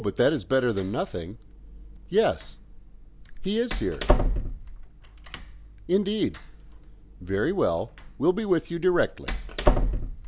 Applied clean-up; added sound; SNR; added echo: none; Door; 2 dB; none.